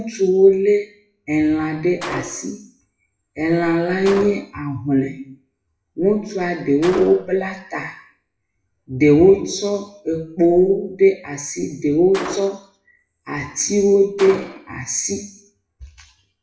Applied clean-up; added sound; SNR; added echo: classical method WPE with log-MMSE.